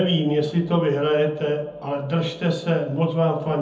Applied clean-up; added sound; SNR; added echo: none; none; none; reverberation time 0.6 s.